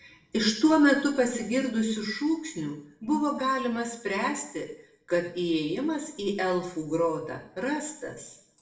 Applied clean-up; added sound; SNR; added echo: none; none; none; reverberation time 0.6 s.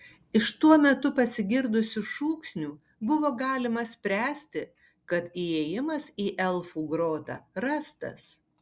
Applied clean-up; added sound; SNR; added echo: none; none; none; none.